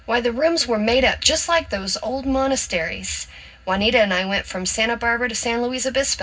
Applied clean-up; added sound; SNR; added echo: none; none; none; reverberation time 0.4 s.